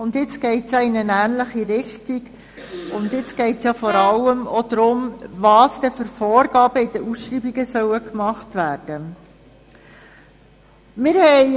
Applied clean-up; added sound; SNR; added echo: none; Brass instrument; 11 dB; none.